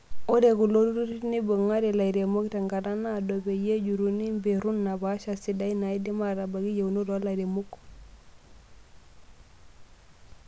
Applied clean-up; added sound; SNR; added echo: none; none; none; none.